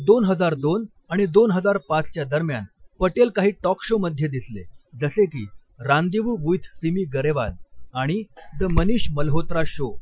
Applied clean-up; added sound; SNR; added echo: classical method Wiener filter.